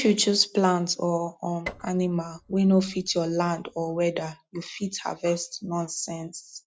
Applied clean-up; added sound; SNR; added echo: neural mask model DeepFilterNet 3.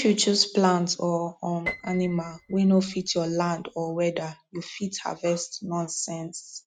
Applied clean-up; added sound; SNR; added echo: neural mask model RNNoise.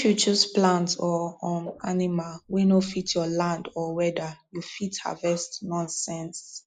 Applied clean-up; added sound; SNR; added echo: neural mask model Resemble Enhance denoiser.